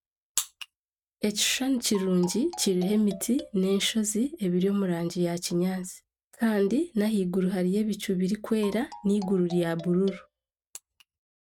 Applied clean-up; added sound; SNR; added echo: neural mask model RNNoise.